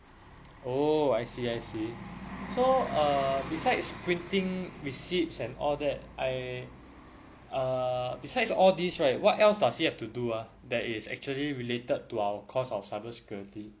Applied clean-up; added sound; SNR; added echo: none; Bus; 16 dB; none.